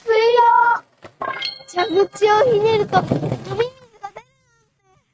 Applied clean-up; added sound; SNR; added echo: neural mask model RNNoise.